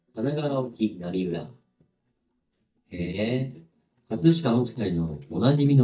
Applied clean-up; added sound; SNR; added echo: neural mask model DeepFilterNet 3.